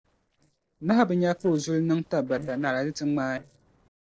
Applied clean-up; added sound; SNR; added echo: neural separator model SepFormer DNS4.